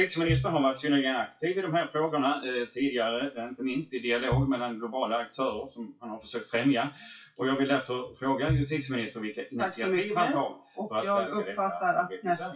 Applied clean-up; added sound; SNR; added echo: classical method WPE with log-MMSE.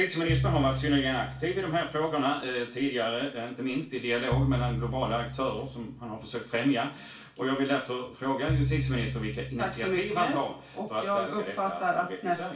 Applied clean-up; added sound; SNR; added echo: none; Piano; 5 dB; reverberation time 0.4 s.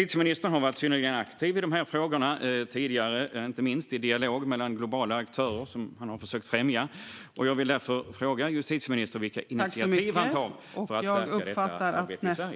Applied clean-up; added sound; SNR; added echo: none; none; none; none.